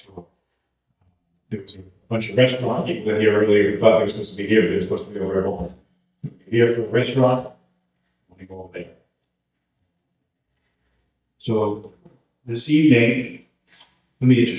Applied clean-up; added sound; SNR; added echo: neural mask model DeepFilterNet 3.